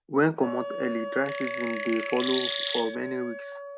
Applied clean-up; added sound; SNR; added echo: none; Wind instrument, woodwind instrument + Chirp, tweet; 5 dB; none.